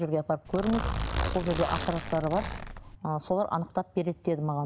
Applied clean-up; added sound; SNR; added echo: none; Zipper (clothing); 3 dB; none.